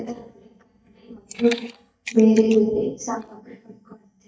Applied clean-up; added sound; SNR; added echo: neural mask model DeepFilterNet 3.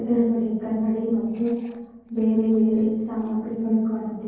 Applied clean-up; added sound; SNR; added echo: neural separator model SepFormer DNS4.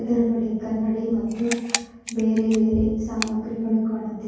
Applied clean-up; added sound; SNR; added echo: none; Camera; 12 dB; reverberation time 1.3 s.